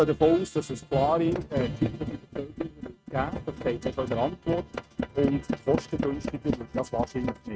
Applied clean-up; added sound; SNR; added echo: neural mask model RNNoise.